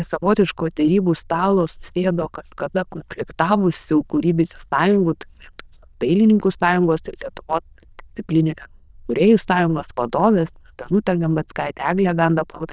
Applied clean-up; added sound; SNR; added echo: neural diffusion model UNIVERSE++.